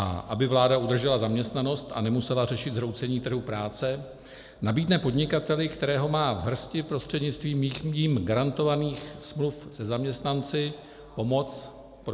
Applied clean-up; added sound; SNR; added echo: none; none; none; none.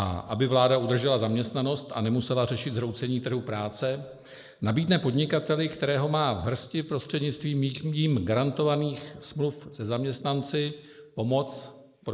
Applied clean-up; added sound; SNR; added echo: neural mask model Resemble Enhance denoiser.